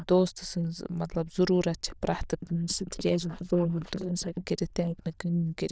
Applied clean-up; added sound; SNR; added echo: neural diffusion model UNIVERSE++.